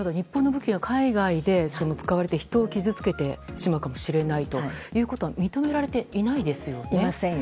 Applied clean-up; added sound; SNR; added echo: none; none; none; none.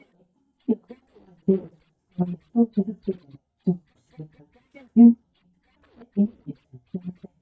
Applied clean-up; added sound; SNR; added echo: neural mask model DeepFilterNet 3.